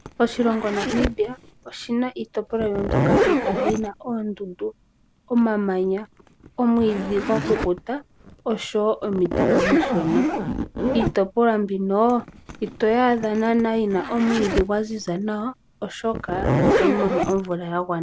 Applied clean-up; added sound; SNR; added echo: none; Zipper (clothing); 3 dB; none.